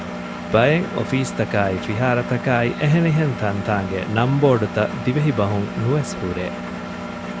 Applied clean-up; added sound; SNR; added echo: none; Engine; 8 dB; none.